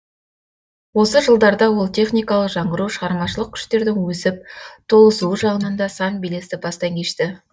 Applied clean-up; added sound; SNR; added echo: neural mask model DeepFilterNet 3.